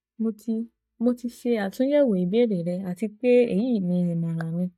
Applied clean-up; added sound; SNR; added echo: neural mask model DeepFilterNet 3.